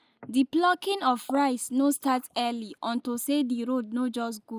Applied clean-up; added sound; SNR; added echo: neural mask model Resemble Enhance denoiser.